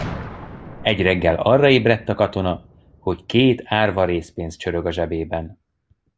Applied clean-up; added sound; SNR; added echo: none; Boom; 18 dB; none.